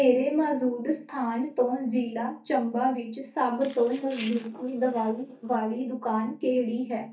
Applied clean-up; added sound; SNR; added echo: neural mask model DeepFilterNet 3.